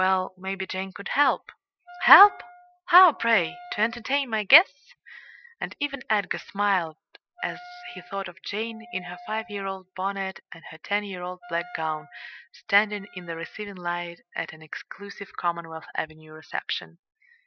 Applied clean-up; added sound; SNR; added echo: classical method spectral subtraction.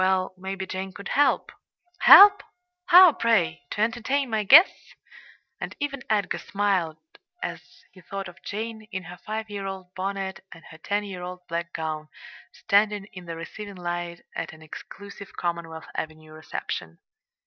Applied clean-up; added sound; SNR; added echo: neural mask model DeepFilterNet 3.